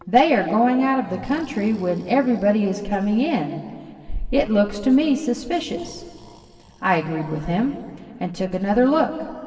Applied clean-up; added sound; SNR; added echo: none; Breathing; 17 dB; reverberation time 2.1 s.